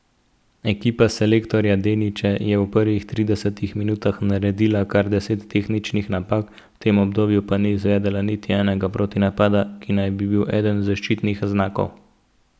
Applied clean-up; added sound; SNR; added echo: none; none; none; none.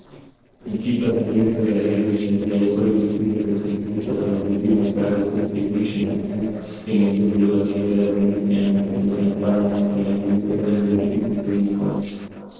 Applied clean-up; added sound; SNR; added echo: neural separator model SepFormer DNS4.